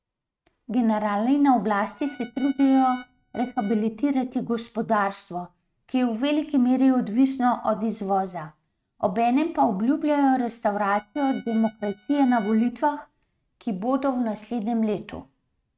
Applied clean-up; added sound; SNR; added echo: neural mask model RNNoise.